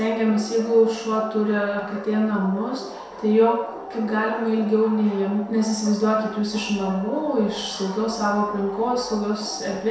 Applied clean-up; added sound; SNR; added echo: none; none; none; reverberation time 0.7 s.